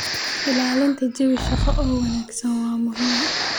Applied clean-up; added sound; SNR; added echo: none; Breathing; 2 dB; none.